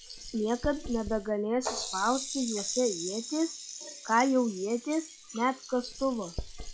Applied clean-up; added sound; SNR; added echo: classical method log-MMSE.